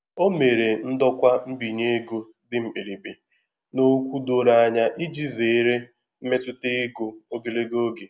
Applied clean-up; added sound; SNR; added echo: none; none; none; none.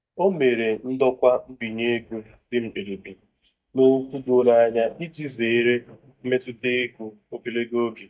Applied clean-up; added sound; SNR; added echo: neural mask model DeepFilterNet 3.